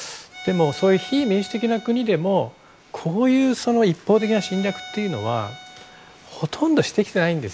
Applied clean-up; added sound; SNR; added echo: none; Bowed string instrument; 19 dB; none.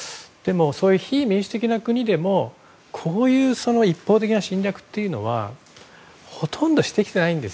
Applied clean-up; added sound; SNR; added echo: none; none; none; none.